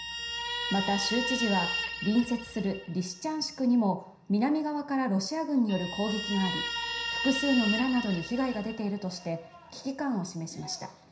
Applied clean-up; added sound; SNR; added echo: none; Guitar; 7 dB; reverberation time 0.5 s.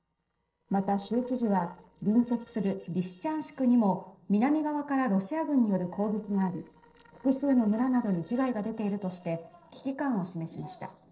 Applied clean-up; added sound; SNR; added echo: neural separator model SepFormer DNS4.